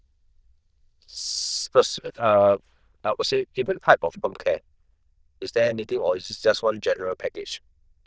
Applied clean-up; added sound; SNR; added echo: neural diffusion model UNIVERSE++.